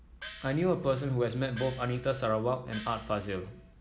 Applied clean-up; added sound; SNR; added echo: none; Gong; 17 dB; none.